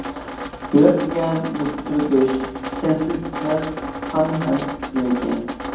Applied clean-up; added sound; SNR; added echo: none; Drip; 8 dB; reverberation time 1.2 s.